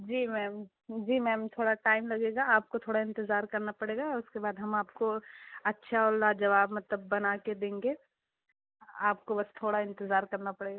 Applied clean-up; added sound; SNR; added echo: none; none; none; none.